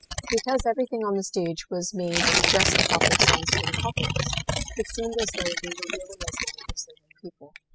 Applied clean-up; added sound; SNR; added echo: classical method spectral subtraction.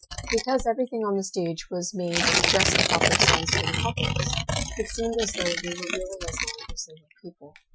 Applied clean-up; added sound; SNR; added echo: classical method Wiener filter.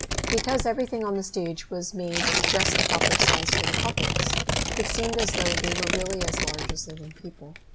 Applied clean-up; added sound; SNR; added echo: none; Tearing; -4 dB; none.